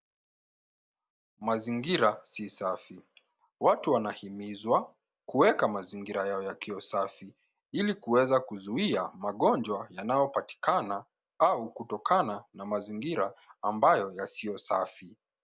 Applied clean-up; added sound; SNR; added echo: none; none; none; none.